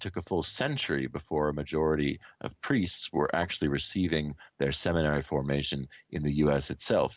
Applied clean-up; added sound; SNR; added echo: none; none; none; none.